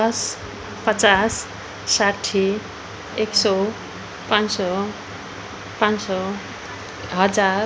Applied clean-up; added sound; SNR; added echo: none; none; none; none.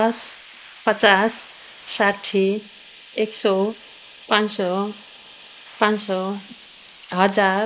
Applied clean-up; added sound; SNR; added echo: neural mask model Resemble Enhance denoiser.